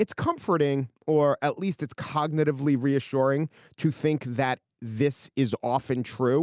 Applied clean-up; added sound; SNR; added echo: none; none; none; none.